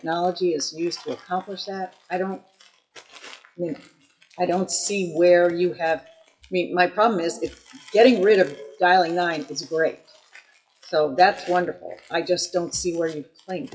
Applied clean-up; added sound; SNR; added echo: classical method WPE with log-MMSE.